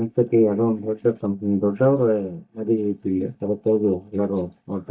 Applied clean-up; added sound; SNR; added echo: neural mask model DeepFilterNet 3.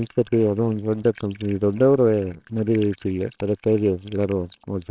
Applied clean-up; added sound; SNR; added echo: neural separator model SepFormer WHAMR!.